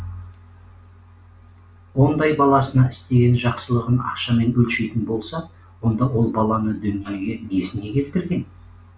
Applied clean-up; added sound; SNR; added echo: none; none; none; none.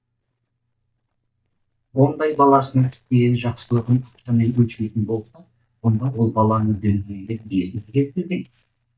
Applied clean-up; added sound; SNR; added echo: neural mask model DeepFilterNet 3.